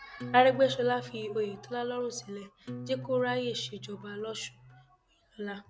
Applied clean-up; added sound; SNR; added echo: none; Acoustic guitar; 14 dB; none.